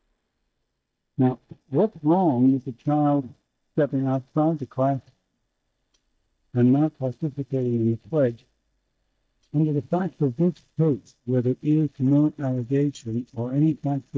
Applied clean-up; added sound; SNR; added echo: neural mask model DeepFilterNet 3.